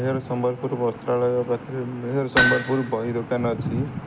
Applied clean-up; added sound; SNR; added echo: none; Hammer; 1 dB; none.